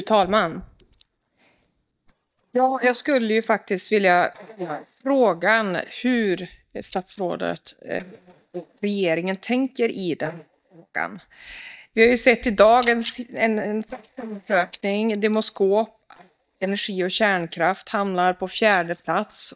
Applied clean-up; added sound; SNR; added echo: neural mask model DeepFilterNet 3.